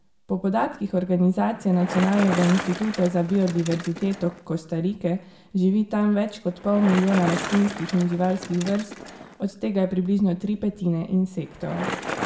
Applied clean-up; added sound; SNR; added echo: none; Bicycle; 12 dB; reverberation time 0.8 s.